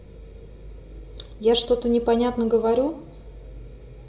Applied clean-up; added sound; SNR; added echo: none; none; none; reverberation time 0.9 s.